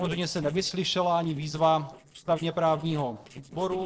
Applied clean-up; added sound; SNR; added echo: neural separator model SepFormer DNS4.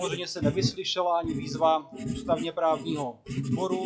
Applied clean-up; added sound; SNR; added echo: classical method WPE with log-MMSE.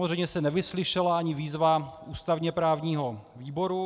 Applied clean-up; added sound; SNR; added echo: none; none; none; none.